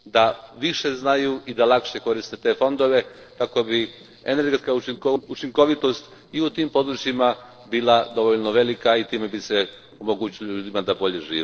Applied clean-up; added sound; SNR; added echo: neural separator model SepFormer DNS4.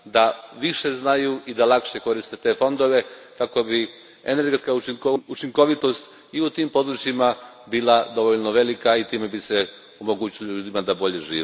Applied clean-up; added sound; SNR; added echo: none; none; none; none.